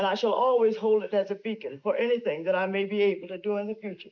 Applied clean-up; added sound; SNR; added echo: neural mask model Resemble Enhance denoiser.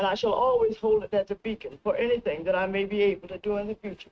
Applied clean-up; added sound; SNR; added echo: neural mask model RNNoise.